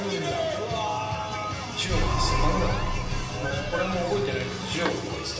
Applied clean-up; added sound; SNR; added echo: none; Squeak; 12 dB; reverberation time 1.3 s.